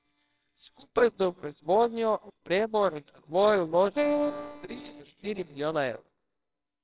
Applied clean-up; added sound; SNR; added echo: neural separator model SepFormer WHAMR!.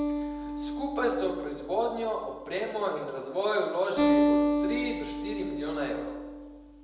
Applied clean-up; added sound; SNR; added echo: none; Acoustic guitar; -2 dB; reverberation time 0.9 s.